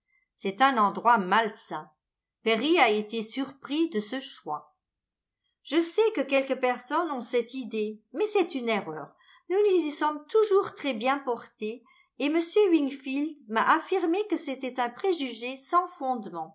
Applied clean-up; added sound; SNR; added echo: none; none; none; none.